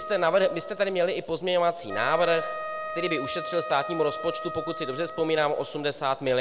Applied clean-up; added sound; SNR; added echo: none; Wind instrument, woodwind instrument; 10 dB; none.